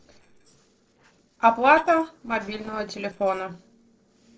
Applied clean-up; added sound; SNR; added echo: neural separator model SepFormer DNS4.